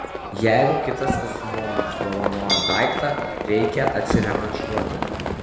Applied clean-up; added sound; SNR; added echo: none; Livestock, farm animals, working animals; 2 dB; reverberation time 1.0 s.